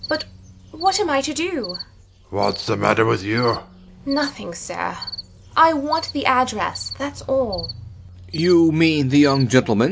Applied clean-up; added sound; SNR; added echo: none; Cricket; 15 dB; none.